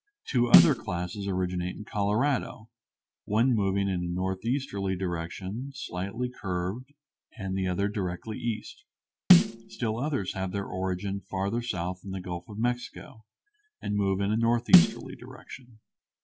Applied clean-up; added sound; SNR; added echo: none; Snare drum; -4 dB; none.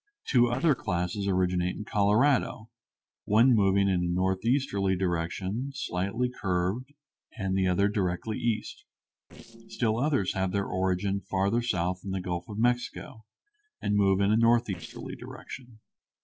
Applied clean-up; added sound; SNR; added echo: neural separator model SepFormer DNS4.